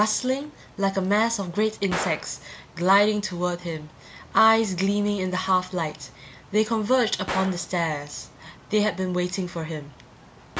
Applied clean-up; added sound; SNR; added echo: none; Gunshot, gunfire; 16 dB; none.